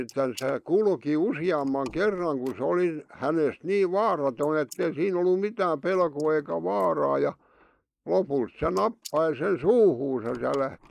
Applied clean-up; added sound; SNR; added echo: neural mask model Resemble Enhance denoiser.